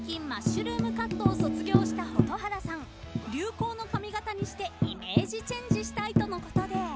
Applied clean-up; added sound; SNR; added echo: none; Tambourine; -5 dB; none.